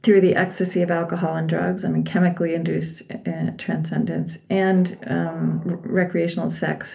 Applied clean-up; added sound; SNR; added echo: none; Squeak; 12 dB; reverberation time 0.3 s.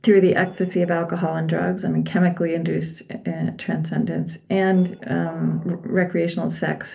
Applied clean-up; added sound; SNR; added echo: neural separator model SepFormer DNS4.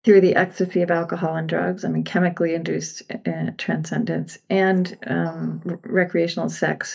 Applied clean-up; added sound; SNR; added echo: neural mask model DeepFilterNet 3.